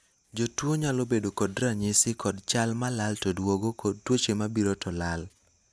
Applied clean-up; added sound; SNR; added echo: none; none; none; none.